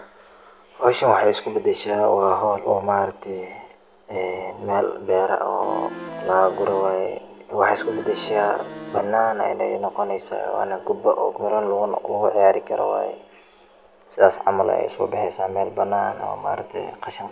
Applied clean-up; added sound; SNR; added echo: none; Accordion; 11 dB; none.